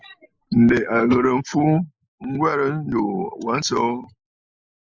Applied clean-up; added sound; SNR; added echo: neural mask model Resemble Enhance denoiser.